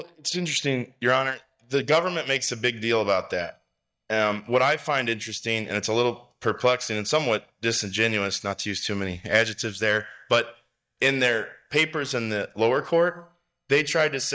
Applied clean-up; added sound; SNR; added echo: neural mask model DeepFilterNet 3.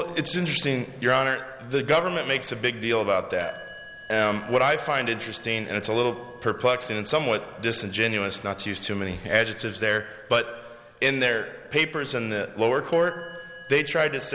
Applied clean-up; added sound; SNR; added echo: none; Chime; 15 dB; none.